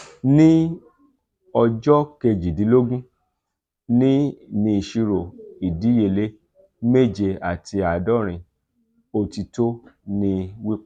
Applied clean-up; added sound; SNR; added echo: none; none; none; none.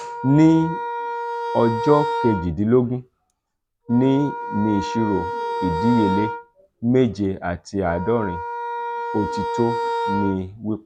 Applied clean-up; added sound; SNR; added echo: none; Wind instrument, woodwind instrument; 6 dB; none.